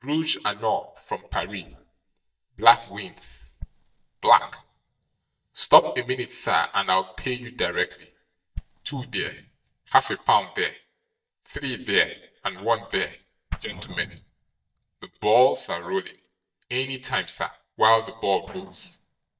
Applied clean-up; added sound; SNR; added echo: neural mask model DeepFilterNet 3.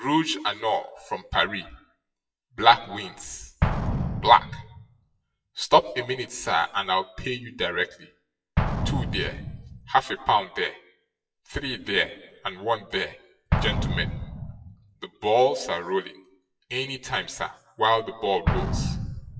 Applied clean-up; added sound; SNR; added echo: classical method WPE with log-MMSE.